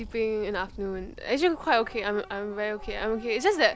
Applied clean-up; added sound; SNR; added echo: none; Breathing + Subway, metro, underground / Train; 17 dB; none.